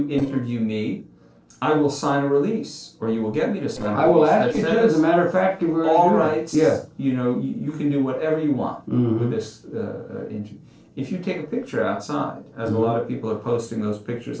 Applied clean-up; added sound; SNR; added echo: neural separator model SepFormer DNS4.